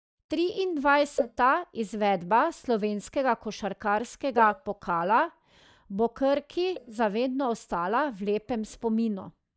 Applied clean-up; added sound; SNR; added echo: neural mask model DeepFilterNet 3.